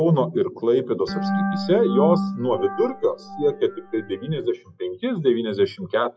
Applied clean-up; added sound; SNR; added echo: classical method log-MMSE.